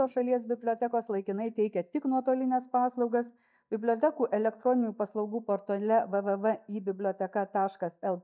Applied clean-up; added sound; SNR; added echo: neural mask model DeepFilterNet 3.